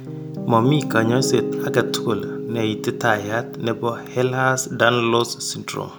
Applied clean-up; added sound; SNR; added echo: none; Piano; 8 dB; none.